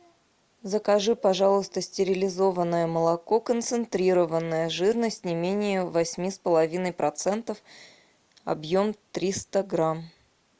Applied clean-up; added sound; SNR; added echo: none; none; none; none.